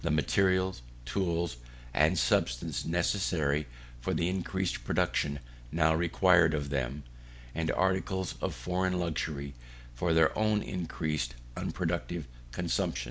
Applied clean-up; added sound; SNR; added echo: none; none; none; none.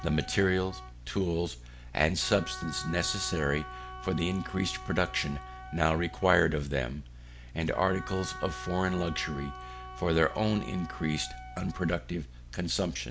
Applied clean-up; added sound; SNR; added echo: none; Wind instrument, woodwind instrument; 15 dB; none.